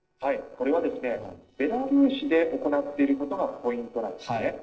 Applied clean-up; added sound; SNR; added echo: neural separator model SepFormer DNS4.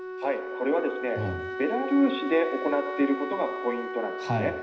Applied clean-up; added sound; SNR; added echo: none; Wind instrument, woodwind instrument; 7 dB; reverberation time 0.9 s.